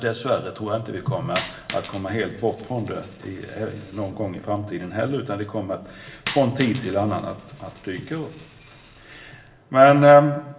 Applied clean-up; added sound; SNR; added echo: none; Coin (dropping); 17 dB; reverberation time 0.7 s.